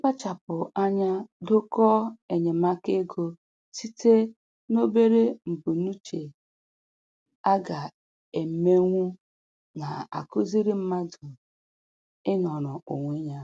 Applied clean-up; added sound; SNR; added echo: none; none; none; none.